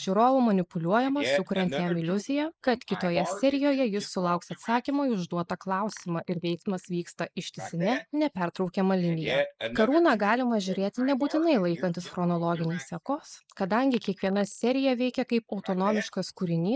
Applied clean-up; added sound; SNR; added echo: neural mask model Resemble Enhance denoiser.